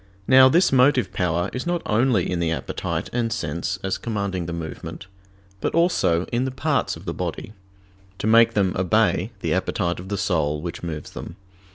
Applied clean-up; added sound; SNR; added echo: none; none; none; none.